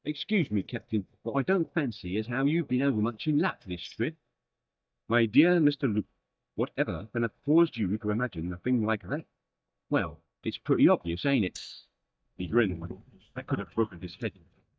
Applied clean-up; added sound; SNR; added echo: neural mask model DeepFilterNet 3.